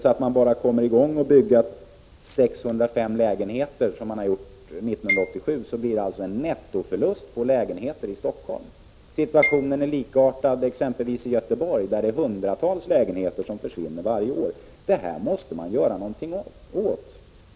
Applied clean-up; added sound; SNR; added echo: none; Marimba, xylophone; 8 dB; none.